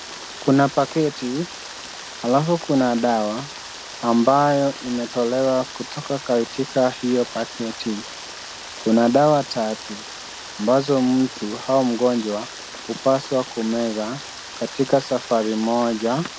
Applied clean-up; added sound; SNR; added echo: none; Rain; 14 dB; none.